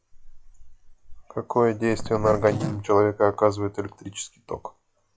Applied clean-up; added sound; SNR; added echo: classical method log-MMSE.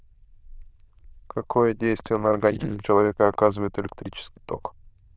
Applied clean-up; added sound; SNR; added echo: neural diffusion model UNIVERSE++.